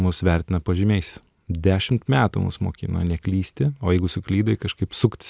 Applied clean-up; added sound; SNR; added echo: none; none; none; none.